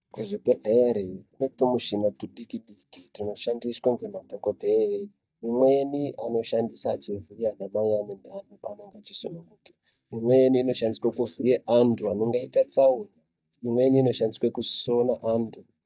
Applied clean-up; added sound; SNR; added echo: neural mask model DeepFilterNet 3.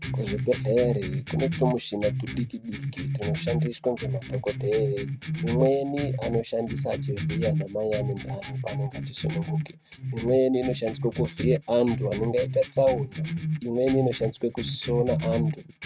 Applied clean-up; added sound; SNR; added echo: neural mask model RNNoise.